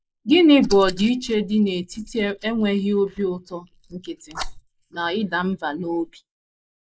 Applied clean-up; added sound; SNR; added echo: neural mask model Resemble Enhance denoiser.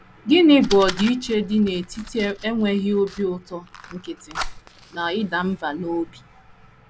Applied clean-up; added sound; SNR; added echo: none; Fire; 14 dB; none.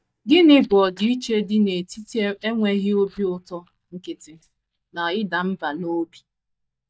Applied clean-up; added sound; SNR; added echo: neural mask model DeepFilterNet 3.